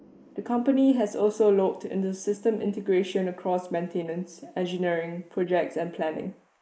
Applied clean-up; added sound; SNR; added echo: neural mask model Resemble Enhance denoiser.